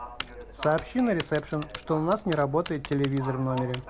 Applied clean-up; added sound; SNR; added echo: none; Livestock, farm animals, working animals + Typing; 12 dB; none.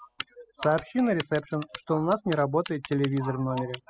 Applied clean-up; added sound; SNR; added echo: classical method spectral subtraction.